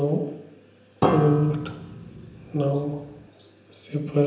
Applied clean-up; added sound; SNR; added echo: none; Piano; 3 dB; reverberation time 0.8 s.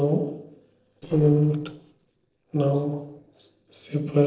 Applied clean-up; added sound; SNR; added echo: neural separator model SepFormer DNS4.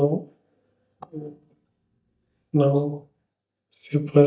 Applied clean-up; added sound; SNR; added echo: neural mask model DeepFilterNet 3.